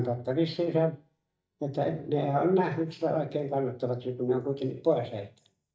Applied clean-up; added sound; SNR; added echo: neural mask model DeepFilterNet 3.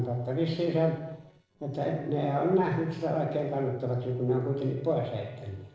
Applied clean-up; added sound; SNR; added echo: neural separator model SepFormer DNS4.